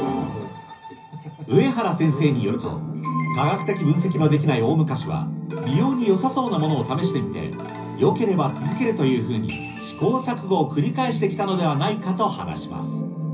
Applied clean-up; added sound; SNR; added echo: none; none; none; reverberation time 0.5 s.